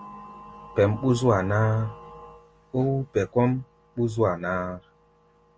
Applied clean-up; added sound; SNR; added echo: none; none; none; none.